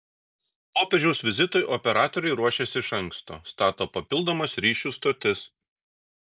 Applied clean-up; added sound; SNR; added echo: none; none; none; none.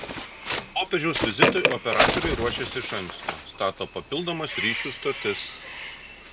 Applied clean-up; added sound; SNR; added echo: none; Bird; -1 dB; none.